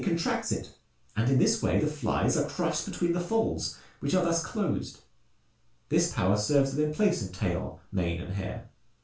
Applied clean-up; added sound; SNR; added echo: none; none; none; reverberation time 0.3 s.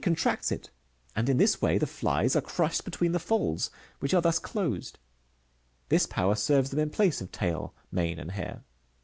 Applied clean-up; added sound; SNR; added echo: none; none; none; none.